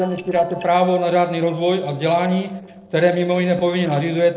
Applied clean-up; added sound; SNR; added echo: neural separator model SepFormer DNS4.